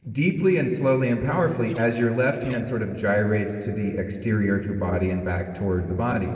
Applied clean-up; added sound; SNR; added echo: neural separator model SepFormer DNS4.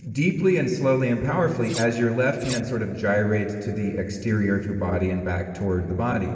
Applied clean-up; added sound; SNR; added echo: none; Cutlery, silverware; 15 dB; reverberation time 2.7 s.